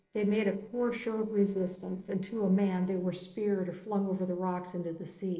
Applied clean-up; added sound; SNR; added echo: neural separator model SepFormer DNS4.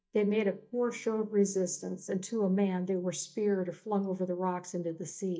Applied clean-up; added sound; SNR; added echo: neural mask model DeepFilterNet 3.